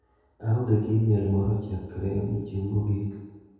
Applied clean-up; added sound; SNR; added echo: none; none; none; reverberation time 1.2 s.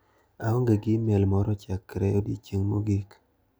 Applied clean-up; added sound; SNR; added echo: none; none; none; none.